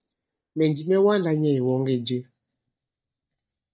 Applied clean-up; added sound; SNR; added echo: neural mask model DeepFilterNet 3.